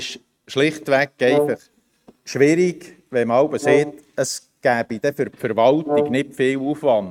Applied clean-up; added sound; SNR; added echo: neural mask model RNNoise.